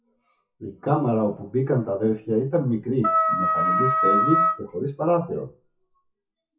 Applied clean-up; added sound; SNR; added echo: classical method WPE with log-MMSE.